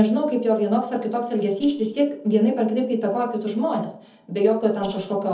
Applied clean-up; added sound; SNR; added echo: none; Rattle (instrument); 17 dB; reverberation time 0.7 s.